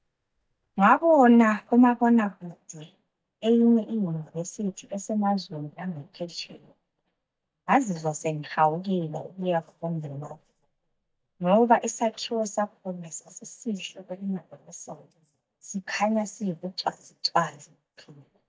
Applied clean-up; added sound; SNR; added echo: neural mask model DeepFilterNet 3.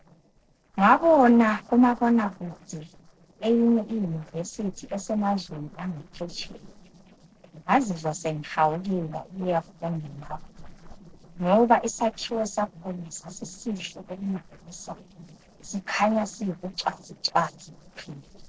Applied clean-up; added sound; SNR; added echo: neural separator model SepFormer DNS4.